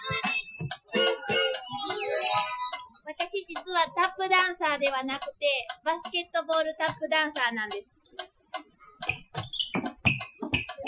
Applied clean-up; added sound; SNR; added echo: classical method Wiener filter.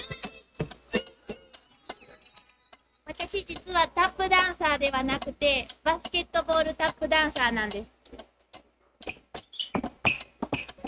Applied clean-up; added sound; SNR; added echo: neural mask model RNNoise.